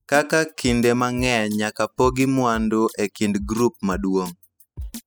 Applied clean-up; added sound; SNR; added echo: classical method spectral subtraction.